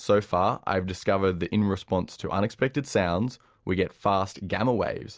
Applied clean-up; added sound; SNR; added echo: none; none; none; none.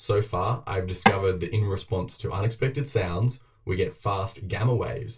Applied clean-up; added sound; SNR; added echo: none; Tap / Wood; -2 dB; reverberation time 0.2 s.